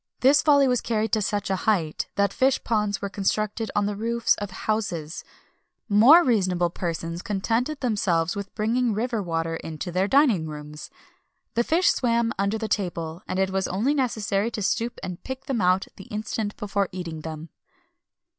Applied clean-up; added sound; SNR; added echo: none; none; none; none.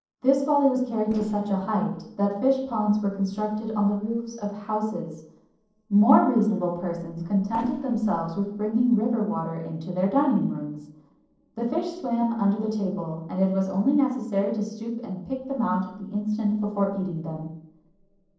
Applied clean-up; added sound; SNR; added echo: neural separator model SepFormer DNS4.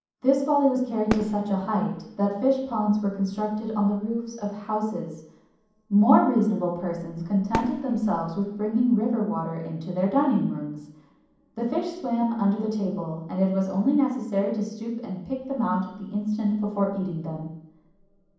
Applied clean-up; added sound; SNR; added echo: none; Fireworks; 14 dB; reverberation time 1.2 s.